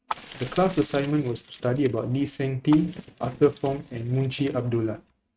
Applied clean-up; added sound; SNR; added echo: neural mask model RNNoise.